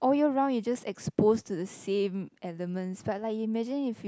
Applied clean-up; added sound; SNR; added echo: none; none; none; none.